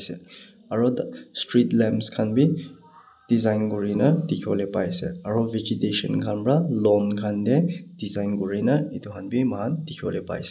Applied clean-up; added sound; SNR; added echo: none; none; none; none.